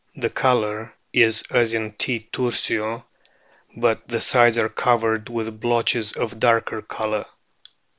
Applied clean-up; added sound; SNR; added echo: none; none; none; none.